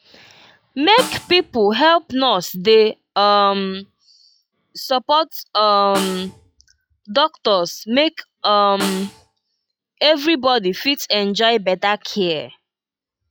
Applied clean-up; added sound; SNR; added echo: classical method log-MMSE.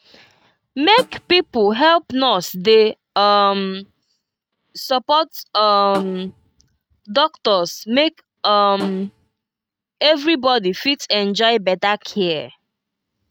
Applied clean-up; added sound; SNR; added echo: neural mask model RNNoise.